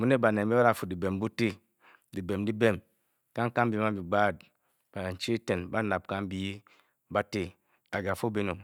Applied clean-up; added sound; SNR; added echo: none; none; none; none.